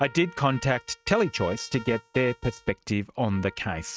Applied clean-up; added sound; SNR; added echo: neural mask model RNNoise.